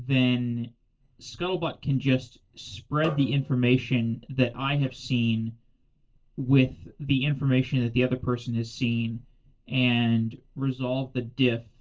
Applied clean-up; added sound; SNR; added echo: neural separator model SepFormer DNS4.